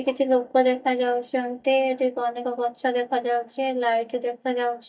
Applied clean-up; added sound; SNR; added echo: neural mask model DeepFilterNet 3.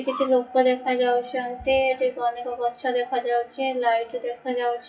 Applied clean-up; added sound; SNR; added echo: classical method WPE with log-MMSE.